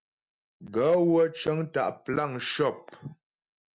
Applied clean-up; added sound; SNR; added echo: none; none; none; none.